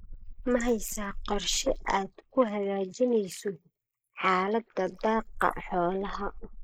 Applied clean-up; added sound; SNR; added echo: neural mask model Resemble Enhance denoiser.